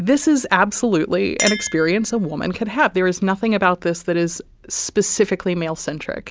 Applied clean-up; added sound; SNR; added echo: none; Chink, clink; 15 dB; none.